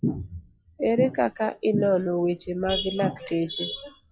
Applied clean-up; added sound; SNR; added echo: classical method log-MMSE.